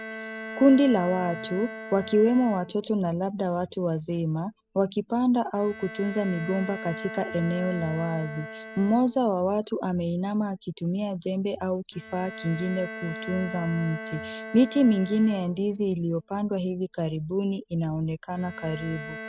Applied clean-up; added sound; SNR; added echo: none; Bowed string instrument; 14 dB; none.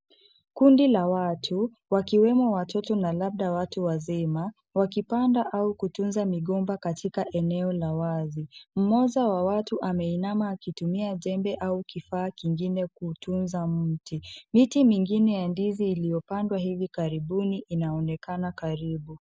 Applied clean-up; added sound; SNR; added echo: none; none; none; none.